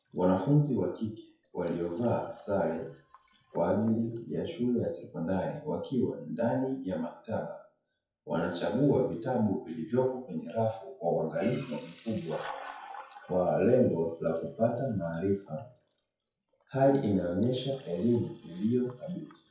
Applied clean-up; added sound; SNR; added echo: classical method WPE with log-MMSE.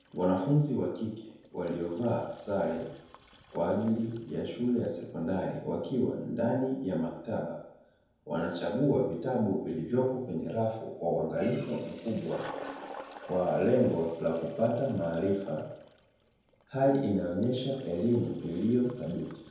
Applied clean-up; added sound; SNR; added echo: none; Toilet flush; 19 dB; reverberation time 0.9 s.